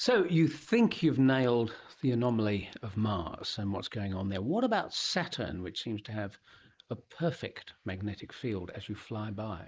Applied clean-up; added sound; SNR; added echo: neural mask model Resemble Enhance denoiser.